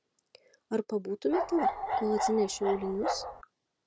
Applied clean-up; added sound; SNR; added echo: none; Bark; 1 dB; none.